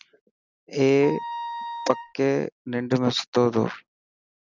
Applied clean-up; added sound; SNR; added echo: none; Wind instrument, woodwind instrument; 9 dB; none.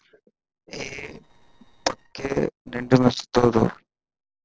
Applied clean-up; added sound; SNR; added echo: neural separator model SepFormer DNS4.